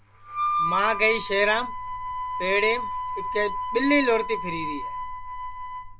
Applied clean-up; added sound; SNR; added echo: none; Harmonica; 3 dB; none.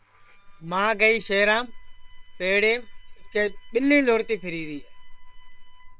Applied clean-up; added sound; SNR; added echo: neural separator model SepFormer WHAM!.